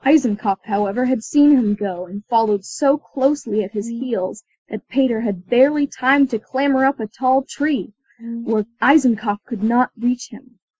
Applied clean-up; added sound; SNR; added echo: classical method Wiener filter.